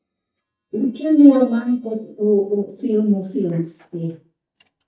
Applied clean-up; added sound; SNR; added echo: neural mask model DeepFilterNet 3.